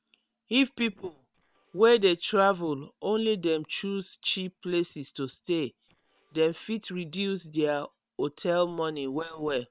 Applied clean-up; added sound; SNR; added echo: neural separator model SepFormer WHAM!.